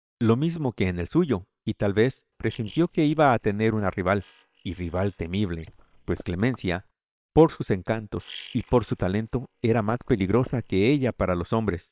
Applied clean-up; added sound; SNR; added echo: neural separator model SepFormer WHAM!.